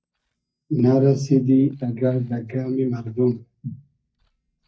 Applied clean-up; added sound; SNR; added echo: neural mask model DeepFilterNet 3.